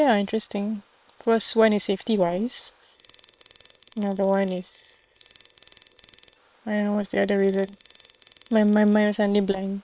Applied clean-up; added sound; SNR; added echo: neural separator model SepFormer WHAM!.